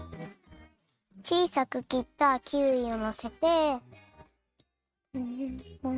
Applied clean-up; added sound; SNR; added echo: neural mask model RNNoise.